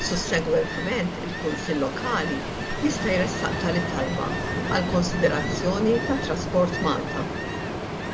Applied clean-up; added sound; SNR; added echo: none; Ocean; 2 dB; none.